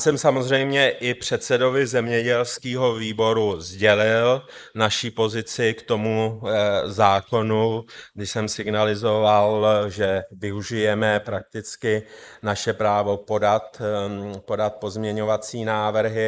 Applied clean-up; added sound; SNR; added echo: neural mask model Resemble Enhance denoiser.